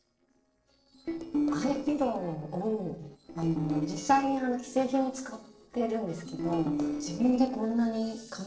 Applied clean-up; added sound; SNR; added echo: neural separator model SepFormer DNS4.